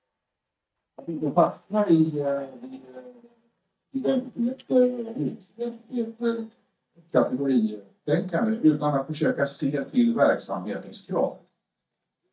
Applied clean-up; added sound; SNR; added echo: neural mask model DeepFilterNet 3.